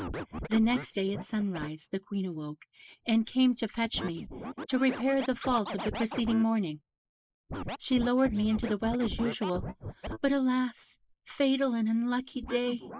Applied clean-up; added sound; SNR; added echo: neural mask model Resemble Enhance denoiser.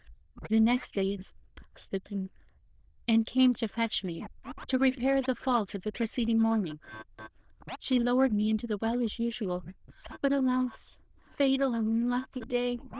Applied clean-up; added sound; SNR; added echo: neural diffusion model UNIVERSE++.